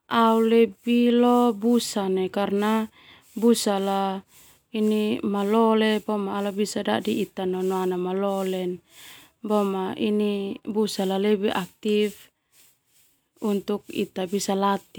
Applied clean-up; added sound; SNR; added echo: none; none; none; none.